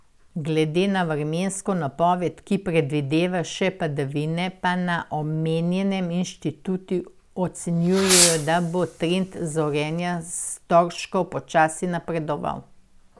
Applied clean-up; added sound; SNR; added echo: none; Fireworks; 1 dB; none.